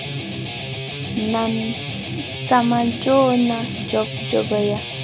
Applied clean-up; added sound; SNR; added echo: none; Guitar; 4 dB; none.